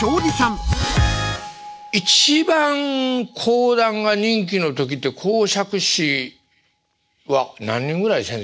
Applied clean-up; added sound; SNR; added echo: none; Bell; 18 dB; none.